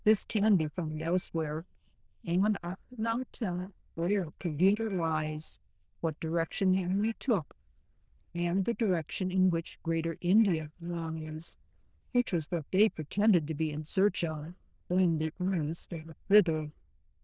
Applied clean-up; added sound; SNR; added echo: neural diffusion model UNIVERSE++.